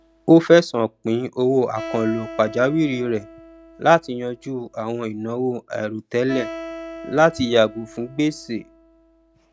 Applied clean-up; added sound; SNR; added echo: none; Acoustic guitar; 17 dB; none.